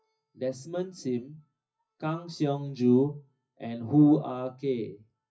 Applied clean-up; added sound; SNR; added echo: classical method WPE with log-MMSE.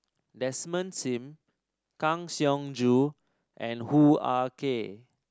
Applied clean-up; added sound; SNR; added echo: none; none; none; none.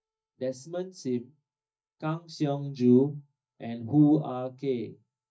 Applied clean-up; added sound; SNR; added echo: neural mask model DeepFilterNet 3.